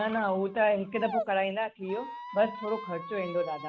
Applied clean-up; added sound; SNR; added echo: none; Squeak; 10 dB; none.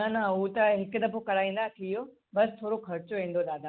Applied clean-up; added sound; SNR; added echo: none; none; none; none.